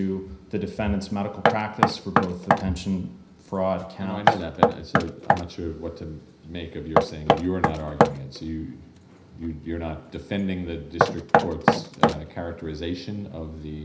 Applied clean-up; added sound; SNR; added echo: none; Knock; -4 dB; reverberation time 0.5 s.